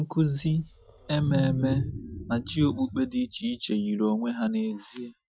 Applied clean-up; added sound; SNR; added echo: classical method Wiener filter.